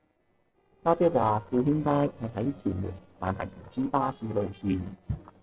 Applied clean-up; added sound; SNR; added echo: neural separator model SepFormer DNS4.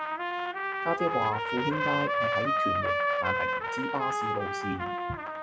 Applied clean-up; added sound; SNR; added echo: none; Trumpet; -5 dB; none.